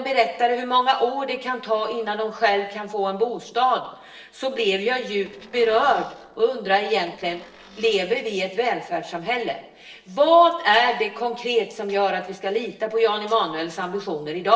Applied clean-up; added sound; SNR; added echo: neural separator model SepFormer DNS4.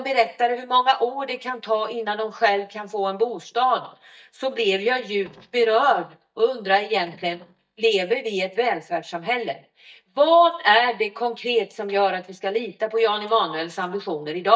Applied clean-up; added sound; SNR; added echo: neural mask model DeepFilterNet 3.